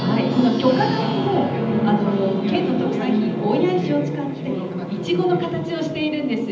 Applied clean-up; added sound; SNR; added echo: none; Plucked string instrument; 18 dB; reverberation time 0.8 s.